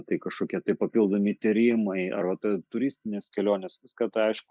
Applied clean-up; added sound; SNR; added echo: neural mask model Resemble Enhance denoiser.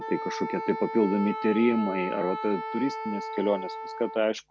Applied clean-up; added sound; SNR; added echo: none; Wind instrument, woodwind instrument; 7 dB; none.